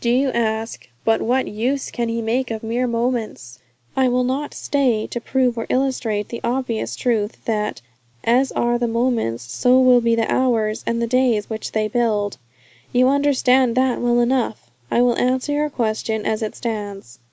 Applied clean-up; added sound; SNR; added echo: none; none; none; none.